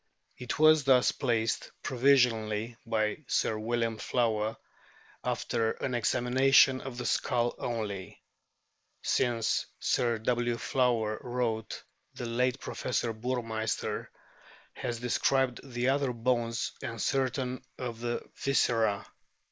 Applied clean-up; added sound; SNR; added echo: neural mask model Resemble Enhance denoiser.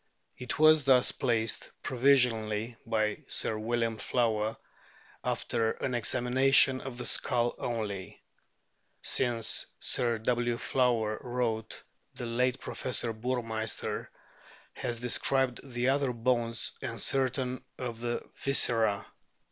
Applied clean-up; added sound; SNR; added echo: none; none; none; none.